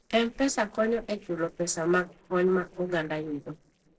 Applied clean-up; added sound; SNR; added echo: neural separator model SepFormer DNS4.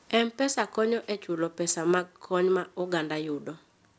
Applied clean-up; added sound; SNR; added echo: none; none; none; none.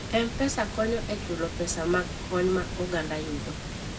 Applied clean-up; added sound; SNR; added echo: none; Water; 6 dB; reverberation time 0.3 s.